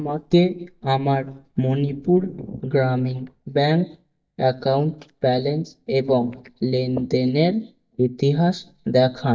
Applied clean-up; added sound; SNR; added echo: neural mask model DeepFilterNet 3.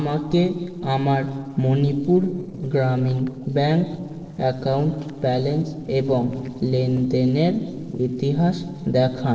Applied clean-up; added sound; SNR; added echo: neural separator model SepFormer DNS4.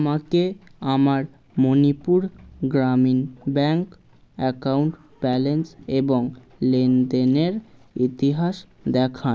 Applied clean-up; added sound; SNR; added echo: none; none; none; none.